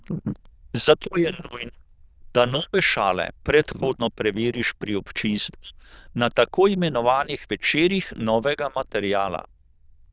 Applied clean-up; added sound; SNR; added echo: neural diffusion model UNIVERSE++.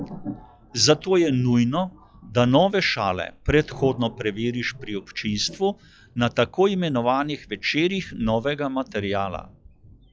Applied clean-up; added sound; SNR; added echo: classical method log-MMSE.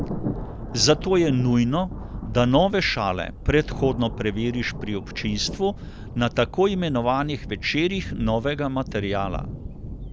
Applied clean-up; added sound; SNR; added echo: none; Thunder; 9 dB; none.